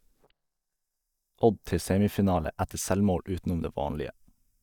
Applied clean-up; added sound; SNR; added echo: neural mask model DeepFilterNet 3.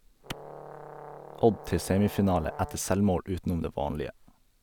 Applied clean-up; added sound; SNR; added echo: none; Clapping + Brass instrument; 15 dB; none.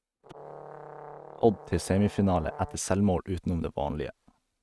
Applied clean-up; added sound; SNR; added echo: neural mask model RNNoise.